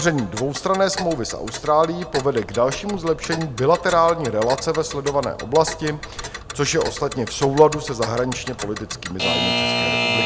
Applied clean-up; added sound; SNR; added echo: none; Alarm / Clock; 7 dB; none.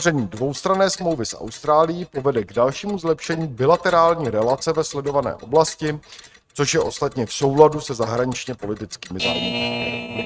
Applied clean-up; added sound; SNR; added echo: neural mask model RNNoise.